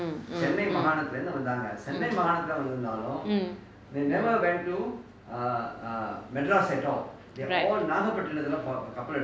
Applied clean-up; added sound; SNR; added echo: none; none; none; none.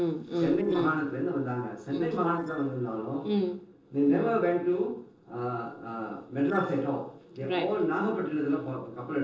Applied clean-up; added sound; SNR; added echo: neural separator model SepFormer DNS4.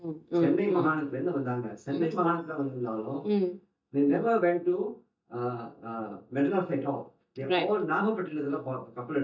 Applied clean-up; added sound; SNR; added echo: neural mask model DeepFilterNet 3.